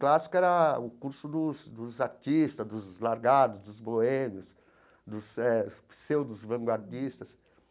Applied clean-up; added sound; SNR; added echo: none; none; none; none.